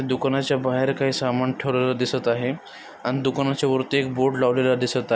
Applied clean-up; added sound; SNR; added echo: none; none; none; none.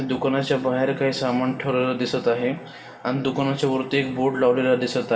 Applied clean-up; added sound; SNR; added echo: none; none; none; reverberation time 1.0 s.